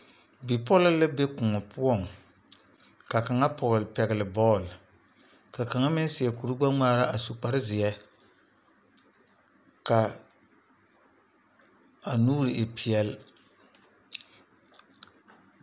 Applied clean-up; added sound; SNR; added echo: none; none; none; none.